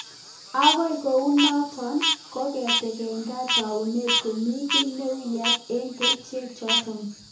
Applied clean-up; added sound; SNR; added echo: none; Frog; 2 dB; reverberation time 0.7 s.